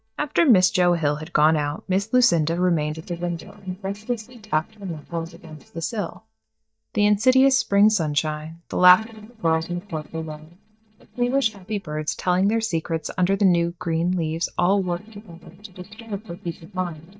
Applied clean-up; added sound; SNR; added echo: neural mask model DeepFilterNet 3.